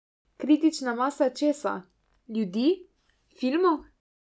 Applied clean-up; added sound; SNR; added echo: none; none; none; none.